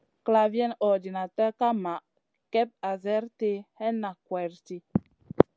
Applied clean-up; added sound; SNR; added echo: none; none; none; none.